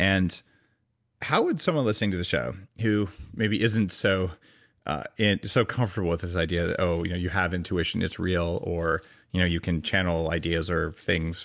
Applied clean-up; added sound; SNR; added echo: none; none; none; none.